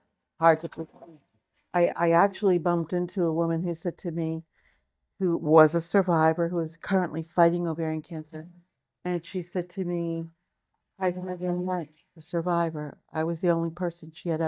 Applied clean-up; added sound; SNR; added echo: neural mask model DeepFilterNet 3.